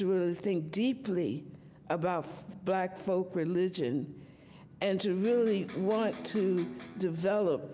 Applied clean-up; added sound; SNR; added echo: none; Electric guitar; 13 dB; none.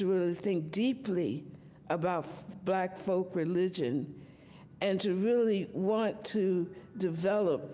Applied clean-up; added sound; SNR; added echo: none; none; none; none.